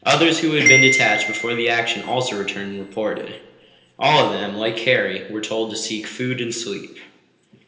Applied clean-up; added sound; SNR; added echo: none; Marimba, xylophone; 1 dB; reverberation time 1.4 s.